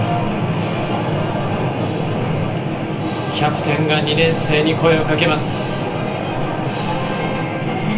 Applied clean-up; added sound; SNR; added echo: none; Boiling; 15 dB; reverberation time 0.3 s.